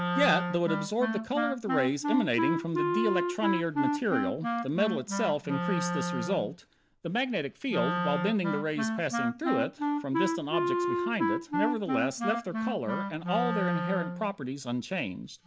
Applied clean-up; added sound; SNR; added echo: none; Wind instrument, woodwind instrument; 1 dB; none.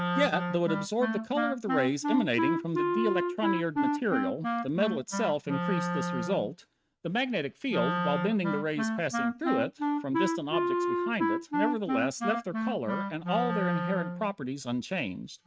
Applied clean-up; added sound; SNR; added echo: neural mask model RNNoise.